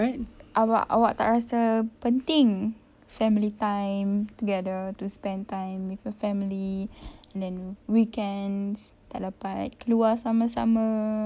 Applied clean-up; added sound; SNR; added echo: none; none; none; none.